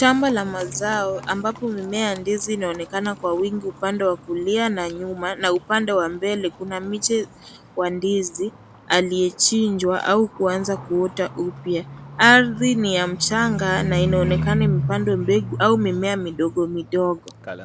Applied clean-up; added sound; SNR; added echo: none; Livestock, farm animals, working animals; 9 dB; none.